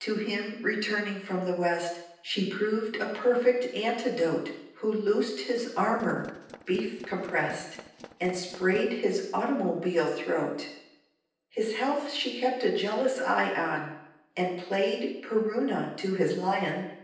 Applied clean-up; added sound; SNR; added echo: neural separator model SepFormer DNS4.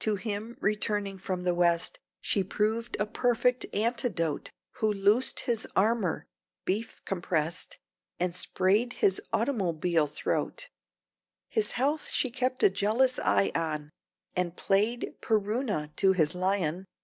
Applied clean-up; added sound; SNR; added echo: none; none; none; none.